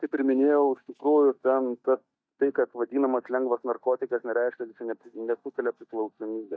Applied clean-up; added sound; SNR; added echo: neural mask model DeepFilterNet 3.